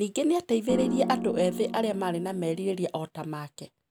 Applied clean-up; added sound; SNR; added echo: none; Piano; 5 dB; none.